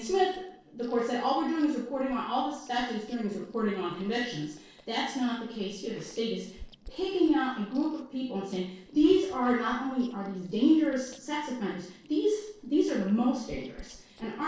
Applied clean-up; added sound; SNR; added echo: neural separator model SepFormer DNS4.